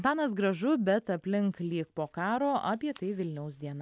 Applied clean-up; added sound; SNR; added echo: none; none; none; none.